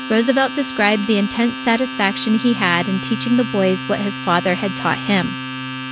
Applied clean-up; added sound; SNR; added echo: none; Domestic sounds, home sounds; 9 dB; none.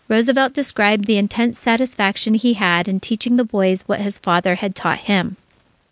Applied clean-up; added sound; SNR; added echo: none; none; none; none.